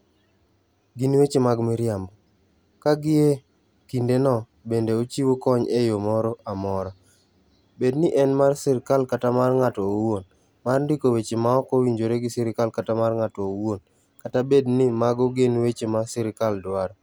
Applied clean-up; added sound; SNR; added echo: none; none; none; none.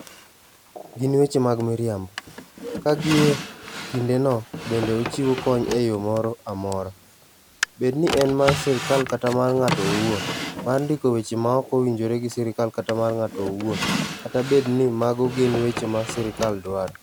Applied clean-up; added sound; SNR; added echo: none; Drawer open or close; 9 dB; none.